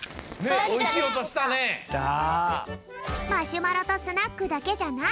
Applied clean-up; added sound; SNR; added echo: none; Fire; 20 dB; none.